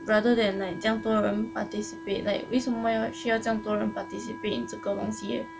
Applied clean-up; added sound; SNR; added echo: none; Wind instrument, woodwind instrument; 14 dB; none.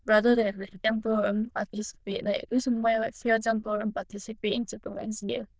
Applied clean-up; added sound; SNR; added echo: neural diffusion model UNIVERSE++.